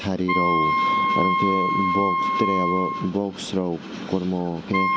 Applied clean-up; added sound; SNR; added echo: none; Wind instrument, woodwind instrument; -2 dB; none.